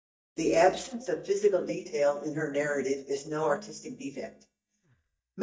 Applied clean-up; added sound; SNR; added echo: neural mask model DeepFilterNet 3.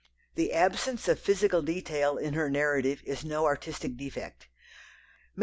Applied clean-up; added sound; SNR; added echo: none; none; none; none.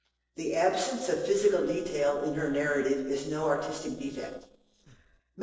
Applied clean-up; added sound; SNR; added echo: neural separator model SepFormer DNS4.